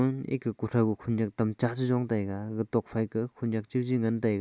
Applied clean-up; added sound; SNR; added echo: none; none; none; none.